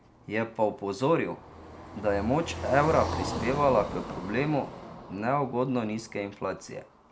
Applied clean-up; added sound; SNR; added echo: none; Car passing by; 9 dB; none.